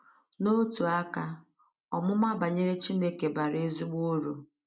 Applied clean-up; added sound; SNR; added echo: none; none; none; none.